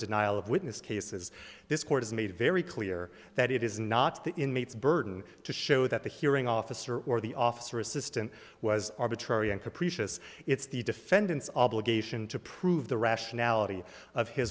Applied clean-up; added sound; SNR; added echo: none; none; none; none.